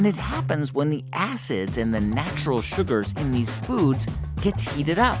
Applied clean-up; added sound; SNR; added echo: none; none; none; none.